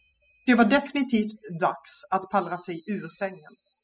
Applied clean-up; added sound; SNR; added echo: classical method spectral subtraction.